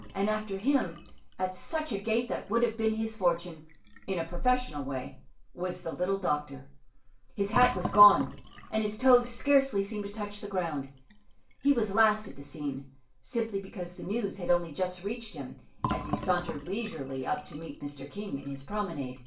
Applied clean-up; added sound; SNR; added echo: none; Fill (with liquid); 14 dB; reverberation time 0.3 s.